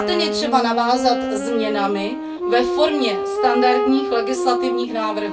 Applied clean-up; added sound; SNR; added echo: none; Wind instrument, woodwind instrument; 2 dB; reverberation time 0.2 s.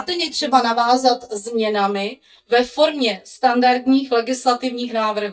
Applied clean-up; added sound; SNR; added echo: neural mask model DeepFilterNet 3.